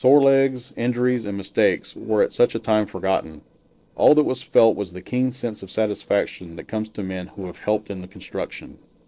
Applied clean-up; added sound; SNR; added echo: neural separator model SepFormer DNS4.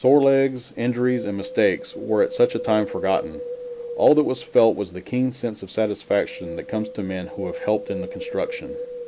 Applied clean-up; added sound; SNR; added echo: none; Wind; 12 dB; none.